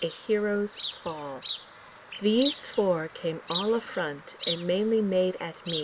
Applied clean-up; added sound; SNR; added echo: none; Chirp, tweet; 10 dB; none.